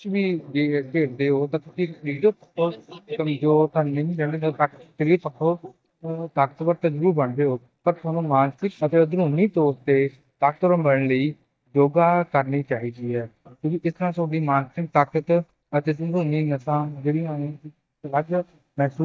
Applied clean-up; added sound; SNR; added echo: neural mask model DeepFilterNet 3.